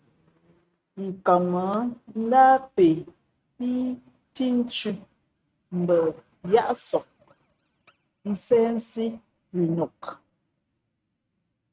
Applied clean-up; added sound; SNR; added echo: neural mask model RNNoise.